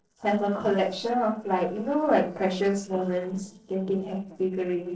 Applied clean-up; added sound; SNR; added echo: neural separator model SepFormer DNS4.